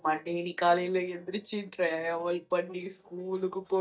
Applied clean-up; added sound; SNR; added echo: neural mask model DeepFilterNet 3.